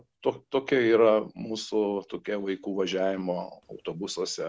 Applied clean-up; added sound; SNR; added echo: none; none; none; none.